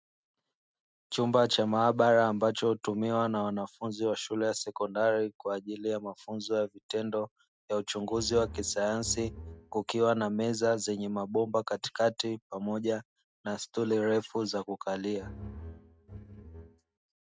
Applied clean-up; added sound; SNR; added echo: neural mask model RNNoise.